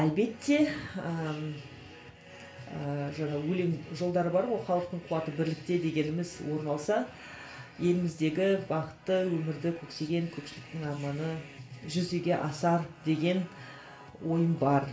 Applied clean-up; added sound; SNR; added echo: none; none; none; reverberation time 0.3 s.